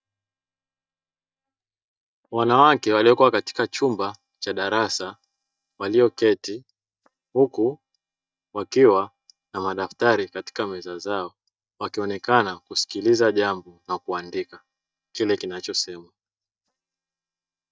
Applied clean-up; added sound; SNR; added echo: neural mask model DeepFilterNet 3.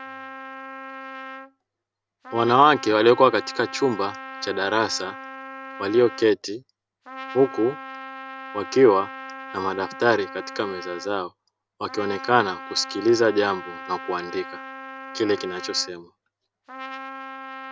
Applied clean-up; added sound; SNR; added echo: none; Trumpet; 13 dB; none.